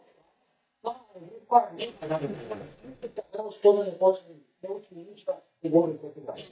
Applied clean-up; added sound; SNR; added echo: neural mask model DeepFilterNet 3.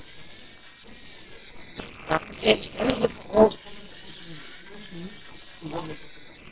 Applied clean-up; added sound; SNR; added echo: neural separator model SepFormer WHAMR!.